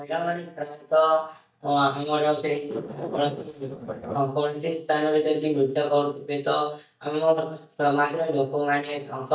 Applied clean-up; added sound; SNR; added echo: neural mask model DeepFilterNet 3.